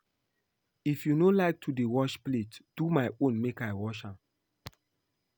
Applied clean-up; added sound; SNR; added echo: none; none; none; none.